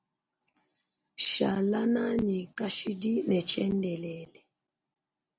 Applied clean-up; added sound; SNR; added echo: none; none; none; none.